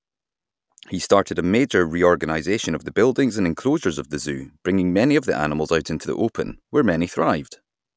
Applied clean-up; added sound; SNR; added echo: none; none; none; none.